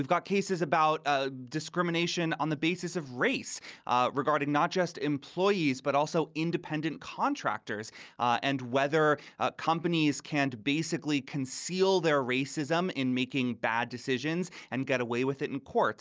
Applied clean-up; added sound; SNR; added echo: none; none; none; none.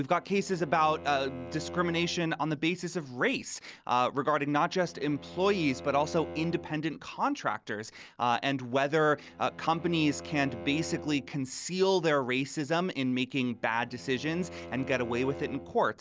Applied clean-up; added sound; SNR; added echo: none; Bowed string instrument; 16 dB; none.